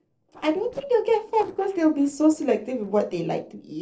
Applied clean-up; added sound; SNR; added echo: neural separator model SepFormer DNS4.